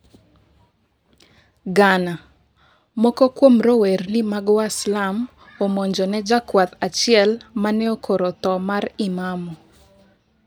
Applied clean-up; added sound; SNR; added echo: none; none; none; none.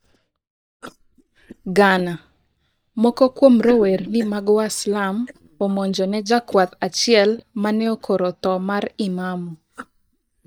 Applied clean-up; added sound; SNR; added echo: neural mask model DeepFilterNet 3.